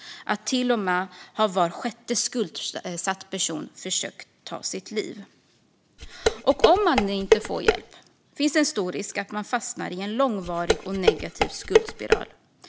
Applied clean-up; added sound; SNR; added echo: none; Dishes, pots, and pans; -3 dB; none.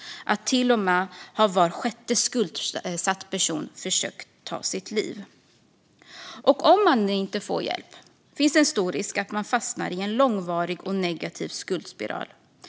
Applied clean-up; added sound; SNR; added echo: none; none; none; none.